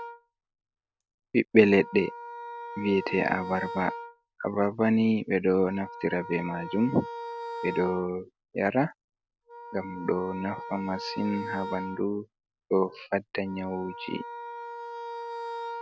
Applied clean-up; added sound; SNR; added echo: none; Wind instrument, woodwind instrument; 11 dB; none.